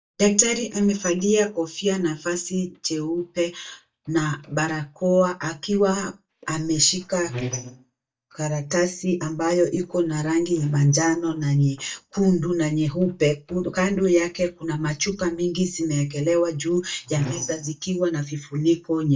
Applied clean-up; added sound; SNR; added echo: neural mask model DeepFilterNet 3.